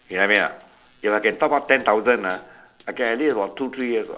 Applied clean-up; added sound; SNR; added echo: neural separator model SepFormer DNS4.